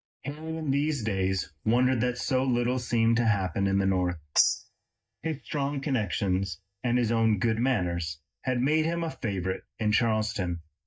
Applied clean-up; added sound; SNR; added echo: neural mask model DeepFilterNet 3.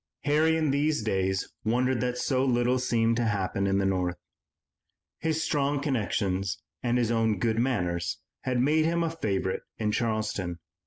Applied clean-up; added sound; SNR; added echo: none; none; none; none.